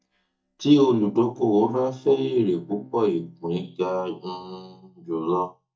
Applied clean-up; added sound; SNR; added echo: neural mask model DeepFilterNet 3.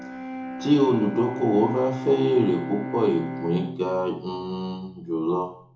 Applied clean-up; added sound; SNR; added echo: none; Bowed string instrument; 10 dB; reverberation time 0.7 s.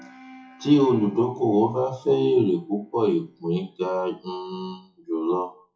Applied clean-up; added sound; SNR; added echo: classical method WPE with log-MMSE.